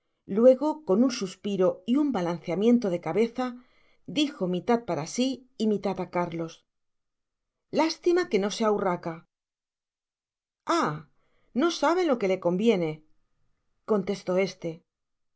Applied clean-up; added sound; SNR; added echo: none; none; none; none.